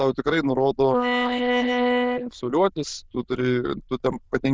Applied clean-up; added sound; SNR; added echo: neural diffusion model UNIVERSE++.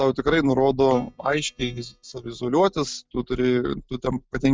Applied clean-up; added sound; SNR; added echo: neural mask model DeepFilterNet 3.